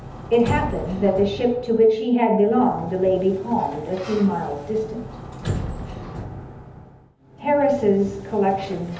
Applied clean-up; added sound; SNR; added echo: none; Sliding door; 11 dB; reverberation time 0.8 s.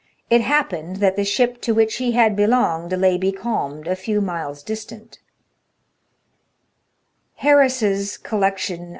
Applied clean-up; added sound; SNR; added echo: none; none; none; none.